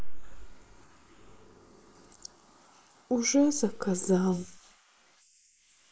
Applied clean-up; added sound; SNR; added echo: neural mask model Resemble Enhance denoiser.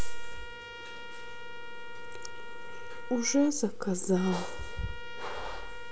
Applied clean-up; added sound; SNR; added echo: none; Trumpet; 15 dB; none.